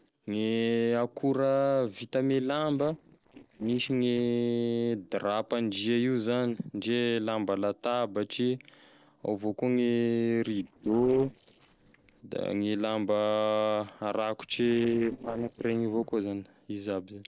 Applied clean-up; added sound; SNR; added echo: neural separator model SepFormer DNS4.